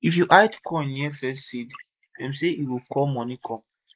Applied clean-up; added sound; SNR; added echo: neural mask model Resemble Enhance denoiser.